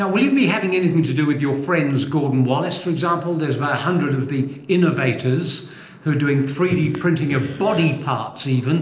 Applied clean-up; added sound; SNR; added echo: neural separator model SepFormer DNS4.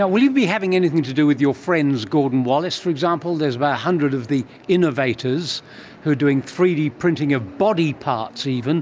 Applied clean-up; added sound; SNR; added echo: none; none; none; none.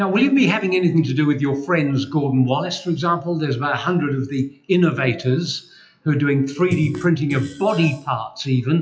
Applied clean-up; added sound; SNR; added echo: classical method WPE with log-MMSE.